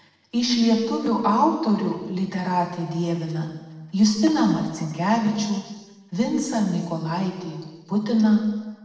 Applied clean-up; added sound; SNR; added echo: none; none; none; reverberation time 1.2 s.